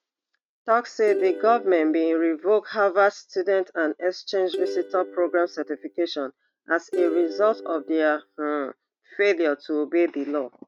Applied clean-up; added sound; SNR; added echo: neural mask model RNNoise.